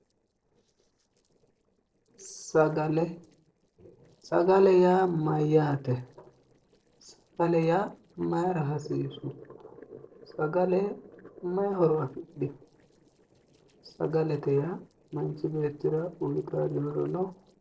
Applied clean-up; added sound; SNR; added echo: neural separator model SepFormer DNS4.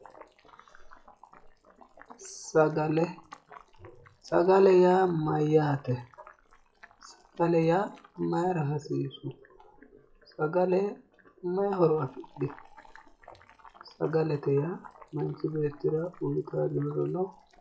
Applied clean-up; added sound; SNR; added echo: classical method WPE with log-MMSE.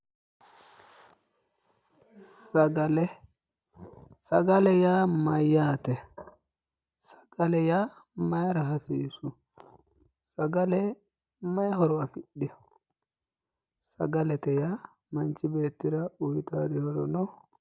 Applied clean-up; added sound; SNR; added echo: none; none; none; none.